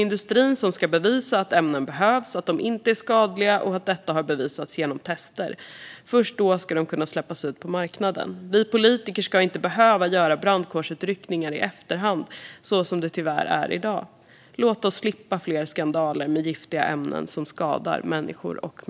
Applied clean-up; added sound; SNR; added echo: none; none; none; none.